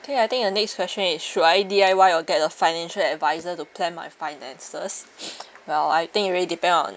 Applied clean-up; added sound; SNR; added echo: none; none; none; none.